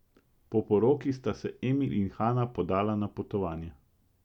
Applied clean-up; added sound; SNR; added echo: none; none; none; none.